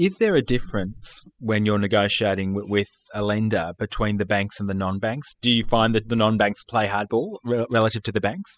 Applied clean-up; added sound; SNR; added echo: classical method spectral subtraction.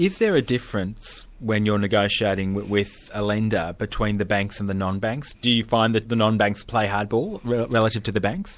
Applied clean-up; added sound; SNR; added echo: none; none; none; none.